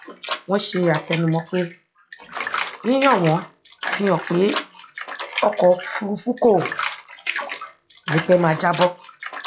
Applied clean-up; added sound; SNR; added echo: classical method log-MMSE.